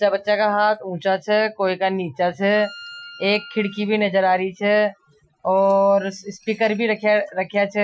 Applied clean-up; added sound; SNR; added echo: classical method Wiener filter.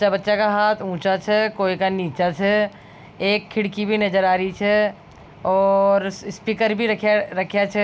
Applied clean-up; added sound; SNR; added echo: none; none; none; none.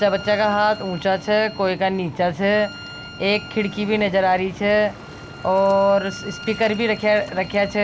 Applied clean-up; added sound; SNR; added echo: none; Bowed string instrument + Waves, surf; 16 dB; none.